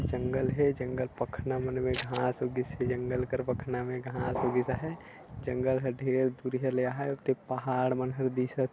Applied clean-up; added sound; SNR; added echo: none; Scissors; 8 dB; none.